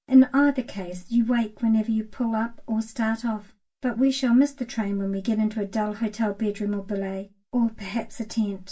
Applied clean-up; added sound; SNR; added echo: none; none; none; reverberation time 0.2 s.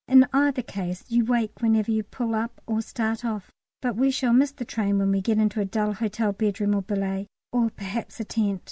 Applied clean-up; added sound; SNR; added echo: none; none; none; none.